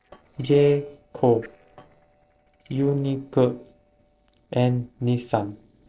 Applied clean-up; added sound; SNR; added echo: neural separator model SepFormer DNS4.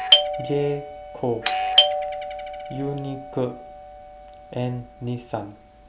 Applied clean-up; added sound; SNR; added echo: none; Doorbell; -5 dB; none.